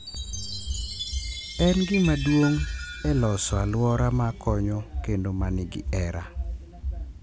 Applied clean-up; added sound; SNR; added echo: none; Chime; 14 dB; none.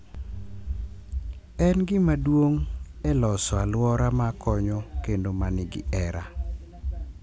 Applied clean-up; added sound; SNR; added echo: none; none; none; none.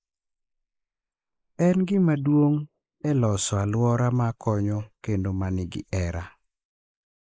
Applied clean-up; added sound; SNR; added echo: neural mask model Resemble Enhance denoiser.